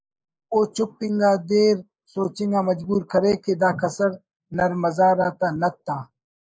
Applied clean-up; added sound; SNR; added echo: neural mask model Resemble Enhance denoiser.